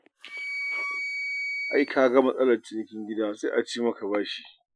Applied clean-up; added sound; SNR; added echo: classical method Wiener filter.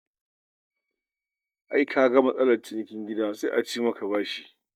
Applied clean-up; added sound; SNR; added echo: neural mask model DeepFilterNet 3.